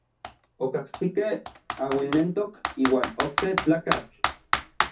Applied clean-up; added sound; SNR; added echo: none; Computer keyboard; 4 dB; reverberation time 0.3 s.